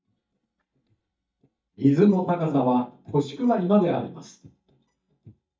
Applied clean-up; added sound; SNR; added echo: neural mask model DeepFilterNet 3.